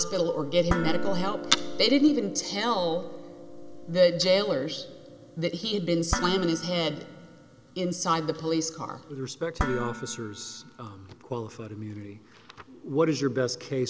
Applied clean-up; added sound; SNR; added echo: none; Piano + Dishes, pots, and pans; 8 dB; none.